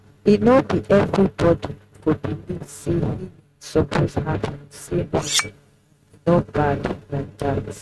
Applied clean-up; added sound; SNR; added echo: neural mask model RNNoise.